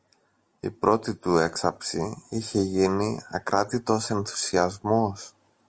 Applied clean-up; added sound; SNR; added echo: none; none; none; none.